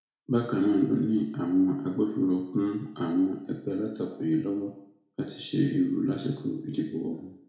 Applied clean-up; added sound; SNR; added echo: none; none; none; reverberation time 0.6 s.